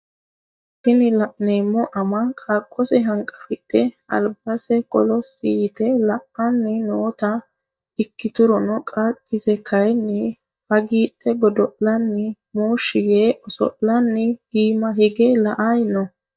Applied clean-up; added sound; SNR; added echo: neural mask model DeepFilterNet 3.